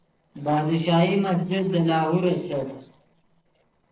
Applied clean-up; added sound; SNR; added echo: neural separator model SepFormer DNS4.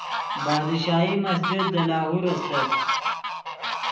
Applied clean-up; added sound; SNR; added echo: none; Fowl; 2 dB; reverberation time 0.6 s.